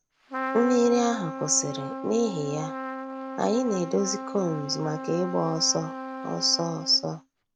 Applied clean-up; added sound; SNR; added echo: none; Trumpet; 8 dB; none.